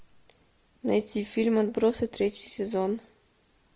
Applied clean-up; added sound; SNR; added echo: none; none; none; none.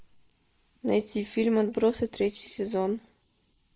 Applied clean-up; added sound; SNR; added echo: neural mask model Resemble Enhance denoiser.